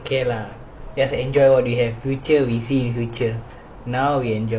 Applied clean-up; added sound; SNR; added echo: none; none; none; none.